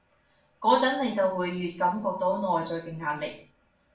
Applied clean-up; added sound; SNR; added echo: none; none; none; reverberation time 0.4 s.